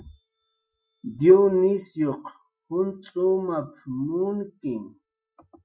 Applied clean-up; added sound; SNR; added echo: classical method Wiener filter.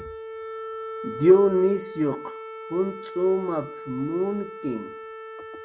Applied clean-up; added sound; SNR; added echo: none; Wind instrument, woodwind instrument; 12 dB; none.